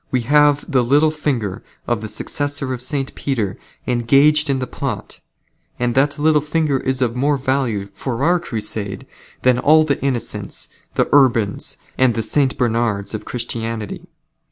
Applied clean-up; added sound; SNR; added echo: none; none; none; none.